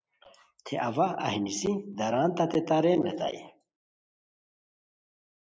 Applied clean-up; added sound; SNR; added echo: neural mask model Resemble Enhance denoiser.